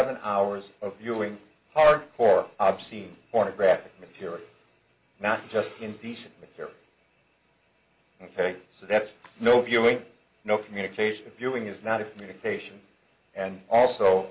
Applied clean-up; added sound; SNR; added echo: none; none; none; none.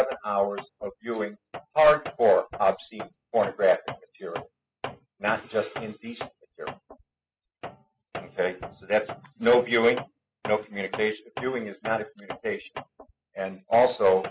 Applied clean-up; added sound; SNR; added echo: classical method spectral subtraction.